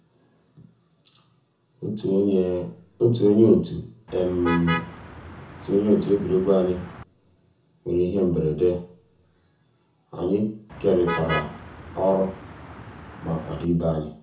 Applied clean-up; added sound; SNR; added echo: none; Motor vehicle (road); 10 dB; reverberation time 0.5 s.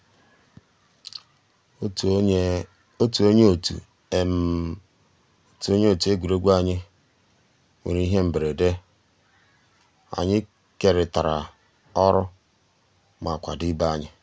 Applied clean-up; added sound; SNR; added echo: none; none; none; none.